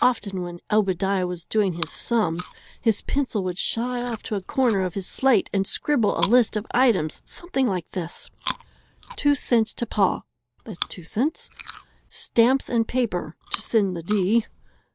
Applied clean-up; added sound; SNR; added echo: neural mask model Resemble Enhance denoiser.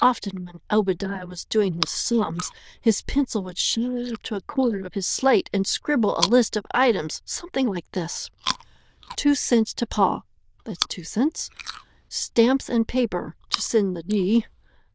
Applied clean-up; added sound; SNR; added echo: neural diffusion model UNIVERSE++.